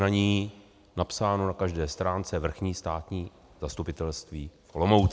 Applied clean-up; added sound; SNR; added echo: none; none; none; none.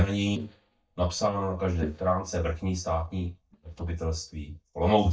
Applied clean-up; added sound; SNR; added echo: neural mask model DeepFilterNet 3.